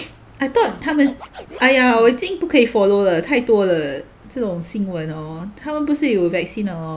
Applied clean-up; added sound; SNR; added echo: none; Scratching (performance technique); 20 dB; none.